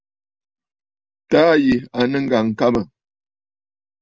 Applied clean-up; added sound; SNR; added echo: none; none; none; none.